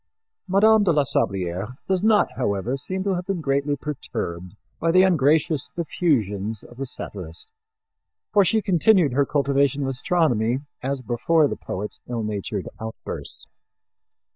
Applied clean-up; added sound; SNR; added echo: neural mask model DeepFilterNet 3.